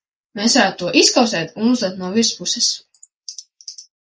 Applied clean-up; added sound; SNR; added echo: neural mask model Resemble Enhance denoiser.